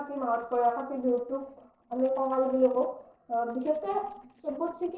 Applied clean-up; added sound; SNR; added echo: neural separator model SepFormer DNS4.